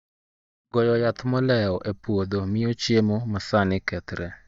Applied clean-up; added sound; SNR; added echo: neural mask model DeepFilterNet 3.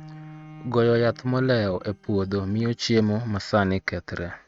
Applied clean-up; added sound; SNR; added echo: neural mask model RNNoise.